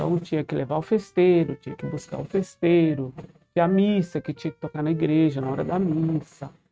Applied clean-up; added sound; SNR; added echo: neural mask model RNNoise.